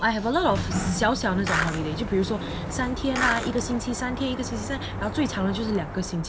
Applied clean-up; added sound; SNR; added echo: none; Skateboard + Sliding door; 4 dB; none.